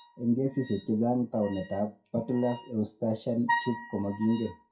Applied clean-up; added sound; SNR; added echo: classical method WPE with log-MMSE.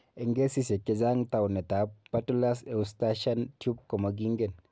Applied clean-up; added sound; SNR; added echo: none; none; none; none.